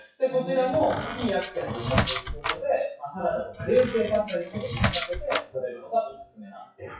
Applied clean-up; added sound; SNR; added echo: classical method WPE with log-MMSE.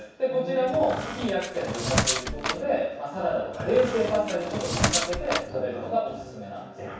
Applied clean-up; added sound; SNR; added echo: none; Squeak; 2 dB; reverberation time 0.7 s.